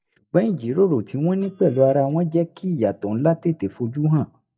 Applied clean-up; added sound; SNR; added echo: neural mask model DeepFilterNet 3.